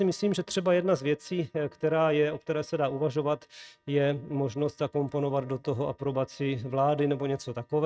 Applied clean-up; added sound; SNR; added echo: neural mask model RNNoise.